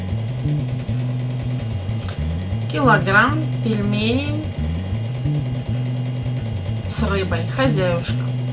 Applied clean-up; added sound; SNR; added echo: none; Bass guitar; -1 dB; none.